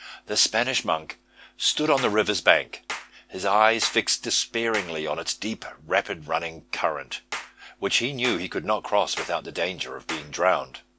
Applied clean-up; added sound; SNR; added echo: none; Clapping; 14 dB; none.